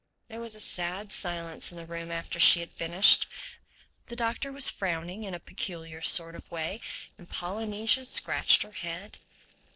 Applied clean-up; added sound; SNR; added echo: neural separator model SepFormer DNS4.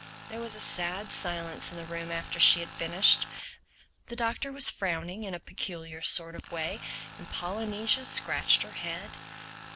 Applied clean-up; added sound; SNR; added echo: none; Tools; 16 dB; none.